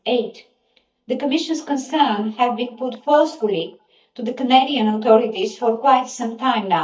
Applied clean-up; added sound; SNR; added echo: neural mask model DeepFilterNet 3.